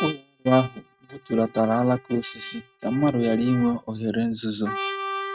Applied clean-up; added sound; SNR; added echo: neural mask model RNNoise.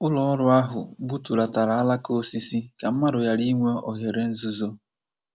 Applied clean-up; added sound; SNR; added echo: none; none; none; none.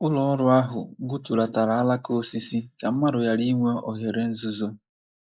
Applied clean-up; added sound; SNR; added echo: neural mask model Resemble Enhance denoiser.